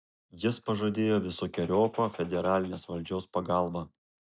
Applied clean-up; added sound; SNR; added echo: neural mask model DeepFilterNet 3.